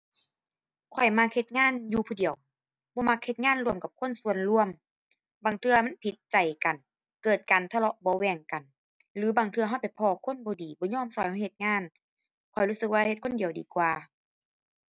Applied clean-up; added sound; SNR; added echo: none; none; none; none.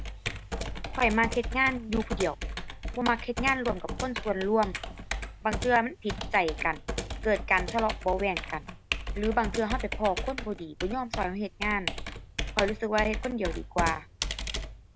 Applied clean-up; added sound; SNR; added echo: none; Computer keyboard; 5 dB; none.